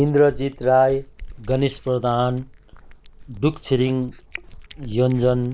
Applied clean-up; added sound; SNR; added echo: none; Cat; 16 dB; none.